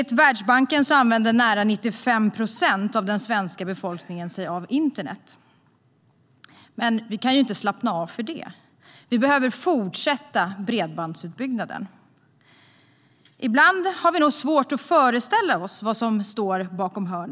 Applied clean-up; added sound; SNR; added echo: none; none; none; none.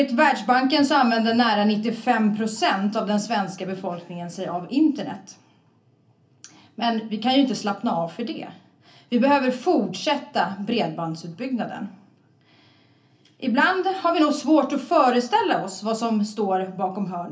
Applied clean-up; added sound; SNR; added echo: none; none; none; reverberation time 0.3 s.